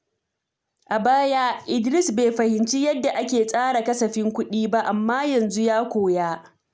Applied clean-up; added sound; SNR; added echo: none; none; none; none.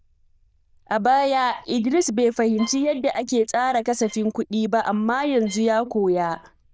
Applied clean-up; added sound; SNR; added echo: neural diffusion model UNIVERSE++.